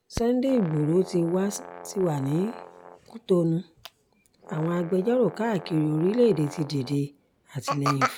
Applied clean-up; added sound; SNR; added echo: none; Brass instrument; 18 dB; none.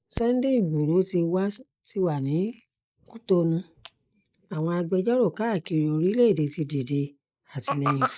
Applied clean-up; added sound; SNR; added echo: neural mask model Resemble Enhance denoiser.